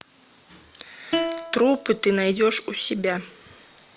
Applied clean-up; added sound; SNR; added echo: none; Plucked string instrument; 8 dB; none.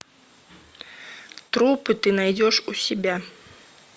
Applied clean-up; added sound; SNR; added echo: none; none; none; none.